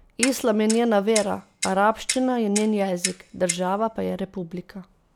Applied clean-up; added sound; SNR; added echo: none; Clock; 9 dB; none.